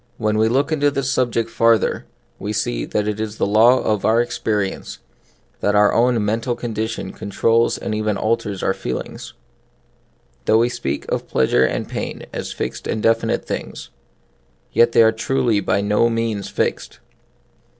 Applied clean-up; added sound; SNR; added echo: none; none; none; none.